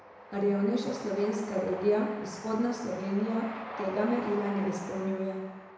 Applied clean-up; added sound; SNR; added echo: none; Train; 12 dB; reverberation time 1.0 s.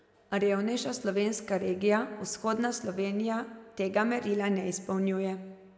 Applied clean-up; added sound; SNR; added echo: none; none; none; none.